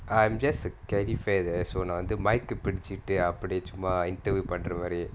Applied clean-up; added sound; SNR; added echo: none; none; none; none.